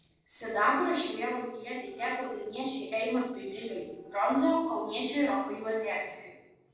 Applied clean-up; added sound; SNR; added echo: neural separator model SepFormer DNS4.